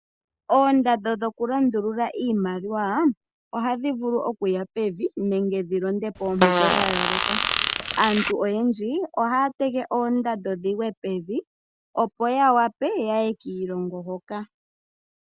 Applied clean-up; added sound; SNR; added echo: none; Fart; -2 dB; none.